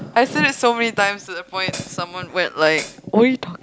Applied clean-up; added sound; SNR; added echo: none; Hi-hat; 15 dB; none.